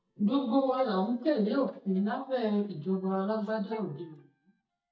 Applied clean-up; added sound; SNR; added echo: neural mask model DeepFilterNet 3.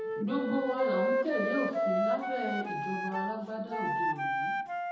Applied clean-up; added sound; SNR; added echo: none; Wind instrument, woodwind instrument; -3 dB; reverberation time 0.9 s.